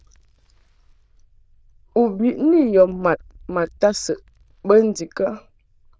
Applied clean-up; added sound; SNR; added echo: neural diffusion model UNIVERSE++.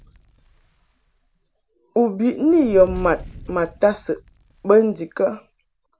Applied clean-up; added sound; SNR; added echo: none; Fire; 19 dB; none.